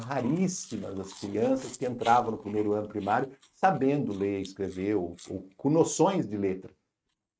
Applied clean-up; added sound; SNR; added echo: neural mask model RNNoise.